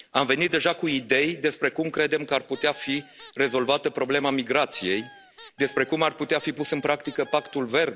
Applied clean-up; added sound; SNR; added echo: none; Squeak; 14 dB; none.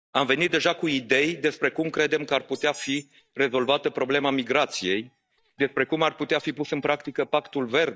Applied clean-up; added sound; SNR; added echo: neural mask model DeepFilterNet 3.